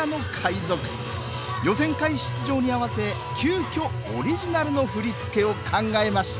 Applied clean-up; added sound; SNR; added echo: none; none; none; none.